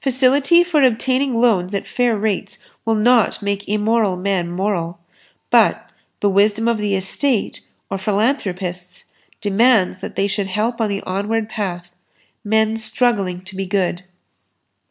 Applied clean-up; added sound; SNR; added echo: none; none; none; none.